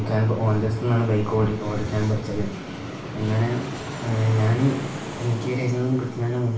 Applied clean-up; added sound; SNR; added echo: none; Aircraft; 16 dB; reverberation time 0.3 s.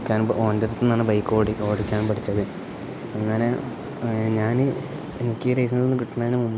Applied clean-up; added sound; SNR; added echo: none; none; none; none.